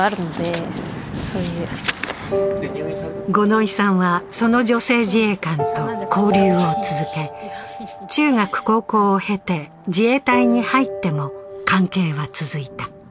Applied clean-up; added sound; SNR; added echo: none; none; none; none.